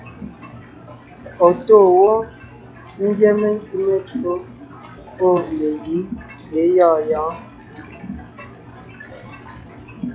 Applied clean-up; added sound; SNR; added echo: classical method log-MMSE.